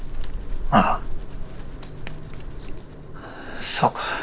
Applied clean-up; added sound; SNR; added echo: none; Bird; 1 dB; none.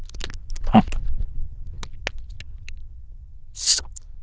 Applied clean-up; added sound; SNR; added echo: neural diffusion model UNIVERSE++.